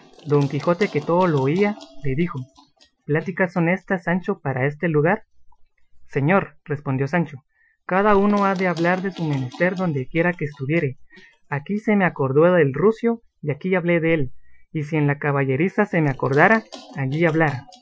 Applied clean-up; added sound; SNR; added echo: classical method Wiener filter.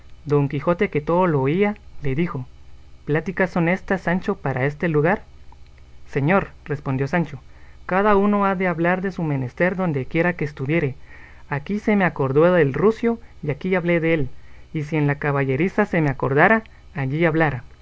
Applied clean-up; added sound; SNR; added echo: none; none; none; none.